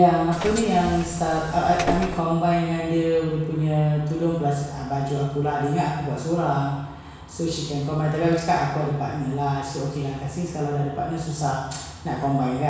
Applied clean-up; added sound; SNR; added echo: none; Bus; 8 dB; reverberation time 1.1 s.